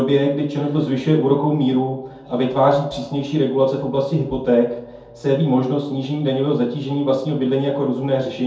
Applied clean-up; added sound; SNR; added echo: none; none; none; reverberation time 0.6 s.